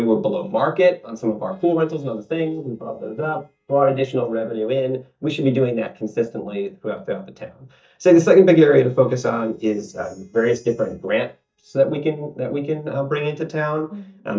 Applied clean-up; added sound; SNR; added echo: neural mask model DeepFilterNet 3.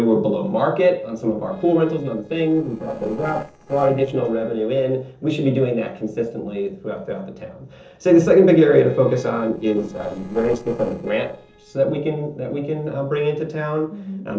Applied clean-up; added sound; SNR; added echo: neural separator model SepFormer DNS4.